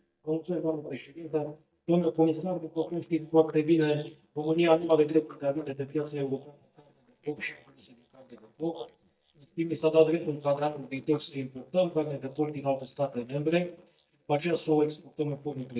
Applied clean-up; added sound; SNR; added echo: neural mask model DeepFilterNet 3.